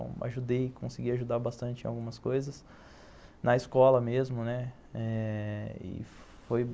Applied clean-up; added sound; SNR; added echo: none; none; none; none.